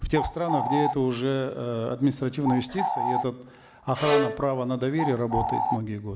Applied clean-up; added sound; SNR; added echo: none; Bird + Bowed string instrument; 1 dB; none.